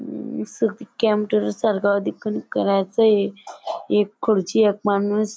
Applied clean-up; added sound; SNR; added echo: none; none; none; none.